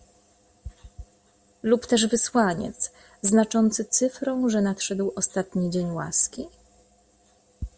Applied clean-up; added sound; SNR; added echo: none; none; none; none.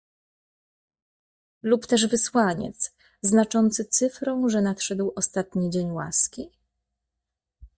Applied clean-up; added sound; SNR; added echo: neural mask model DeepFilterNet 3.